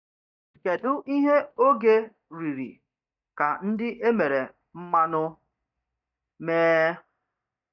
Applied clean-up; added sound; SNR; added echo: neural mask model DeepFilterNet 3.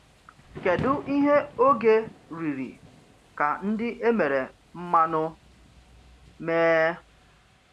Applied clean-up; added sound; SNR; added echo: none; Thunder / Rain; 18 dB; none.